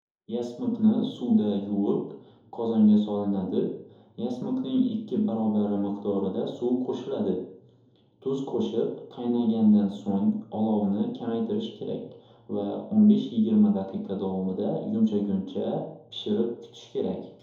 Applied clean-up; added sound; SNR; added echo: none; none; none; reverberation time 2.6 s.